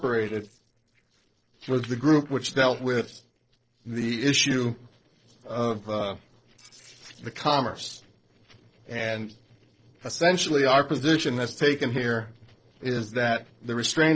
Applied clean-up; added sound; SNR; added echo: neural separator model SepFormer DNS4.